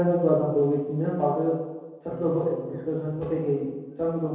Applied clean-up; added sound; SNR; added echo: none; Electric guitar / Strum; 18 dB; reverberation time 1.2 s.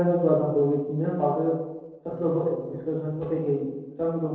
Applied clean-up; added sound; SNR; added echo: neural separator model SepFormer DNS4.